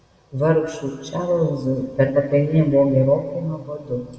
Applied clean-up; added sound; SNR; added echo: none; none; none; reverberation time 1.7 s.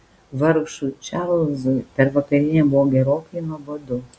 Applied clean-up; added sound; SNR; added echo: none; none; none; none.